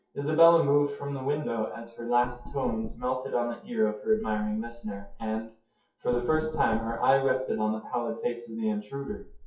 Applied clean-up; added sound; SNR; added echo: classical method WPE with log-MMSE.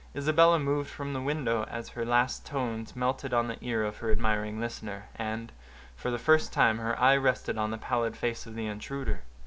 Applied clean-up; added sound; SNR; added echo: none; none; none; none.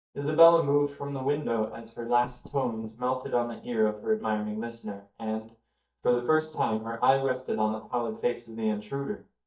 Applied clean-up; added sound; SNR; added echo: neural mask model DeepFilterNet 3.